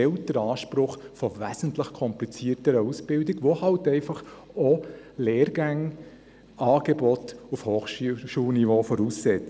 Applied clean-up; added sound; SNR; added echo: none; none; none; none.